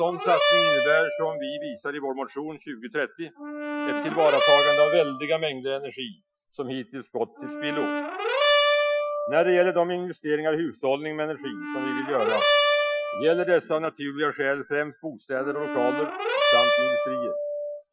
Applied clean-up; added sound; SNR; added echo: classical method Wiener filter.